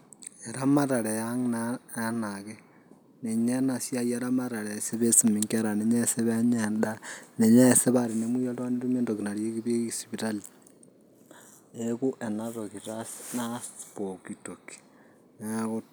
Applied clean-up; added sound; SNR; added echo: none; none; none; none.